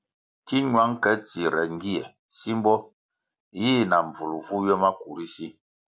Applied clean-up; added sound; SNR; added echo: none; none; none; none.